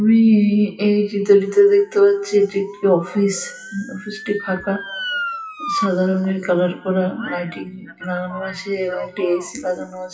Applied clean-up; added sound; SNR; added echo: classical method WPE with log-MMSE.